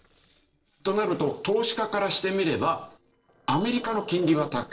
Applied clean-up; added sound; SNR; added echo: neural separator model SepFormer DNS4.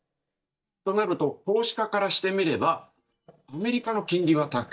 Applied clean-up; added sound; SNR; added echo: neural mask model DeepFilterNet 3.